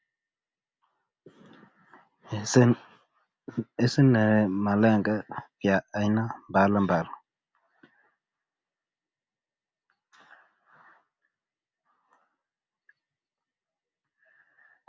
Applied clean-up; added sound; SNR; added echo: none; none; none; none.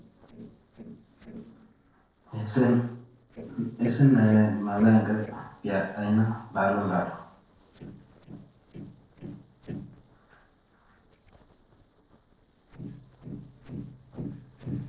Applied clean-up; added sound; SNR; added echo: neural separator model SepFormer DNS4.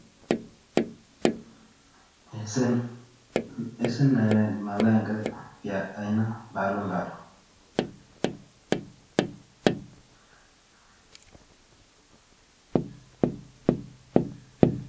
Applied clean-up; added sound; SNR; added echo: none; Tap; 1 dB; reverberation time 0.5 s.